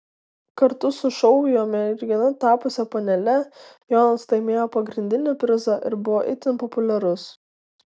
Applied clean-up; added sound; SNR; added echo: none; none; none; none.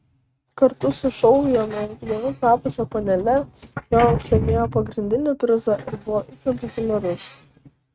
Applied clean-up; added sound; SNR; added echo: neural mask model RNNoise.